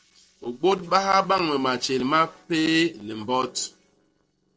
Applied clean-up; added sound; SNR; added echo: neural separator model SepFormer DNS4.